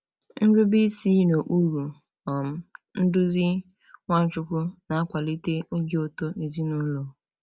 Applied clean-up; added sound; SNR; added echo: none; none; none; none.